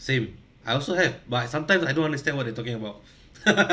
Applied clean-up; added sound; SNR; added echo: none; none; none; none.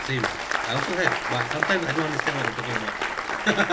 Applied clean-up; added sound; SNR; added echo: none; Applause; -1 dB; none.